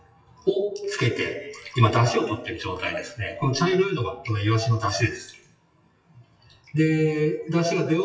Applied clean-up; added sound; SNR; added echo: classical method WPE with log-MMSE.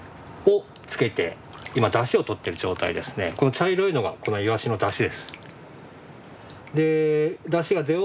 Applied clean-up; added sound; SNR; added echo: none; none; none; none.